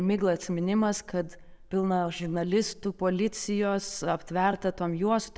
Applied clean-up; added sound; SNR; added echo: none; none; none; none.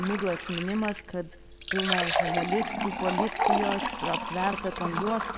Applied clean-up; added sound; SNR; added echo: none; Fill (with liquid); -1 dB; none.